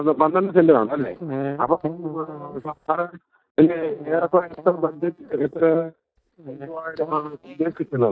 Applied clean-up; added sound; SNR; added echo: neural mask model DeepFilterNet 3.